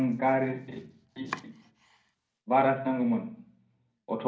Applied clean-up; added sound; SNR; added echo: none; Domestic sounds, home sounds; 20 dB; reverberation time 0.6 s.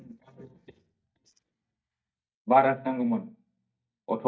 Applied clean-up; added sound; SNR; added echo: neural mask model DeepFilterNet 3.